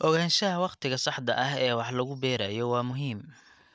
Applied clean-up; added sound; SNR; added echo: none; none; none; none.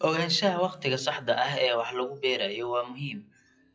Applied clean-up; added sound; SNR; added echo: classical method WPE with log-MMSE.